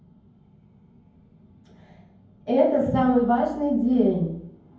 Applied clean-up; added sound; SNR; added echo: none; none; none; reverberation time 0.9 s.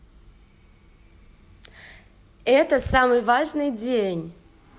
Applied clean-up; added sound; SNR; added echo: none; none; none; none.